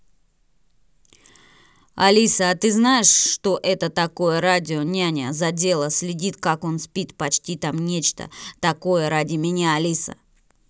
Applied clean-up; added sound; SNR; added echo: none; none; none; none.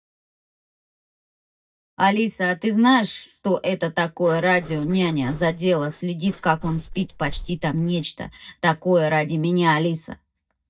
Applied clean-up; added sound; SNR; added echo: neural mask model DeepFilterNet 3.